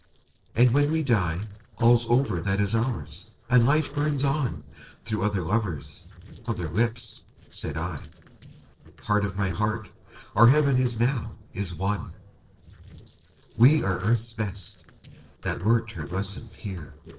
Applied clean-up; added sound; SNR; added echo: neural separator model SepFormer DNS4.